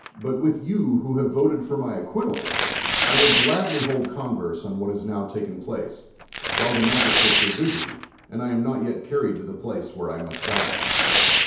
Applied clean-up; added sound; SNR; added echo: none; Tearing; -3 dB; reverberation time 0.8 s.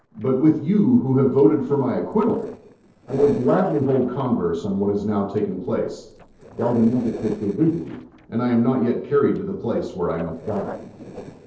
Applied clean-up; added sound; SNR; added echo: neural separator model SepFormer DNS4.